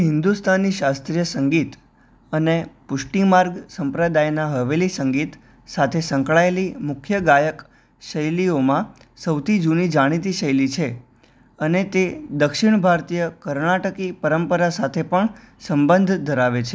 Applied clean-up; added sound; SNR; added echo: none; none; none; none.